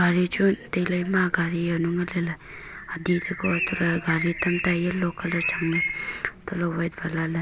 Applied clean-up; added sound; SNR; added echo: none; Bird; 7 dB; none.